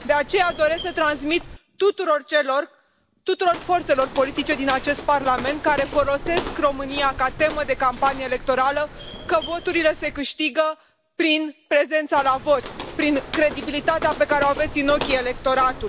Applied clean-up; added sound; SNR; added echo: none; Walk, footsteps; 12 dB; none.